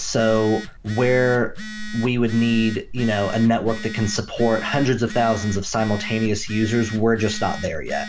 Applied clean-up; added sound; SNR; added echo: none; Telephone; 10 dB; none.